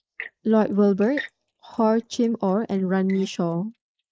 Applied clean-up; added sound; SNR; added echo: neural mask model Resemble Enhance denoiser.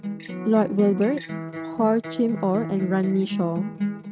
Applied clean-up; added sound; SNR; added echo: neural mask model RNNoise.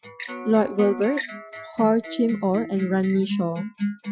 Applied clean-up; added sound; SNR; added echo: classical method Wiener filter.